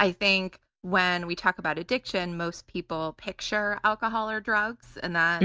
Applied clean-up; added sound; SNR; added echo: none; none; none; none.